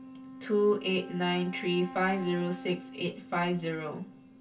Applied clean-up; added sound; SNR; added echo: none; Wind instrument, woodwind instrument; 14 dB; reverberation time 0.1 s.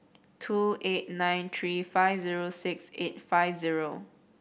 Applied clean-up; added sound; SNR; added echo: none; none; none; none.